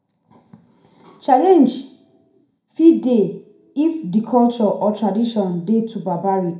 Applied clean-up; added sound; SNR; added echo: none; none; none; reverberation time 0.4 s.